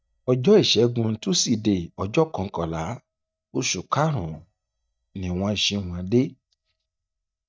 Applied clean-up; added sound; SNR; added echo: neural mask model DeepFilterNet 3.